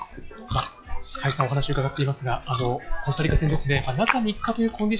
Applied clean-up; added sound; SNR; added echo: classical method log-MMSE.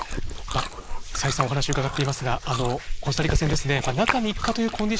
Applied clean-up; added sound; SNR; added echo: neural mask model Resemble Enhance denoiser.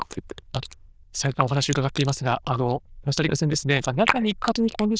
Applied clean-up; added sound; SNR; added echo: neural diffusion model UNIVERSE++.